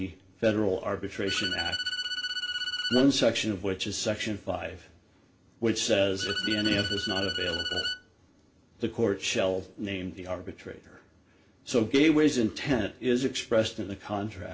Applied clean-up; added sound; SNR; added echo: none; Bowed string instrument; 4 dB; reverberation time 0.3 s.